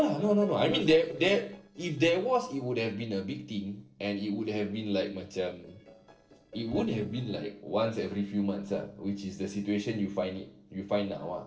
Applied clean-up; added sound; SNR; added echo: neural separator model SepFormer DNS4.